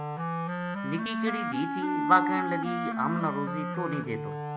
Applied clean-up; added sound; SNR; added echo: none; Wind instrument, woodwind instrument; 0 dB; none.